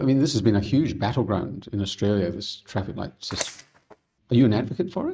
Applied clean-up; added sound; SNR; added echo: neural mask model RNNoise.